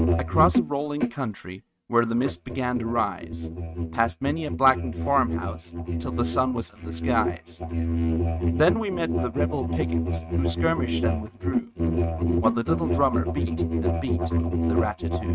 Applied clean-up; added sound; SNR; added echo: neural mask model RNNoise.